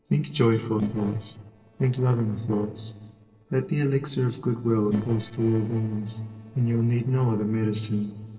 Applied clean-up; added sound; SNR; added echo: neural separator model SepFormer DNS4.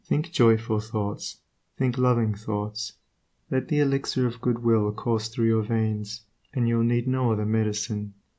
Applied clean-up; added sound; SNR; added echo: none; none; none; none.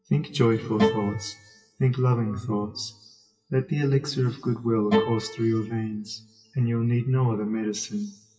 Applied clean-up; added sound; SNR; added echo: classical method WPE with log-MMSE.